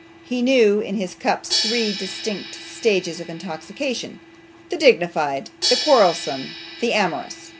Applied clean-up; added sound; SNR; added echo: none; Crash cymbal; 9 dB; none.